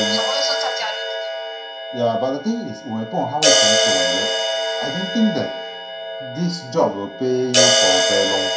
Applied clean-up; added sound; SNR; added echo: none; Crash cymbal; -3 dB; reverberation time 0.5 s.